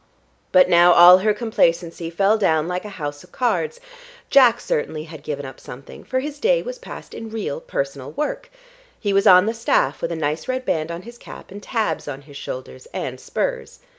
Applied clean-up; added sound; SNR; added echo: none; none; none; none.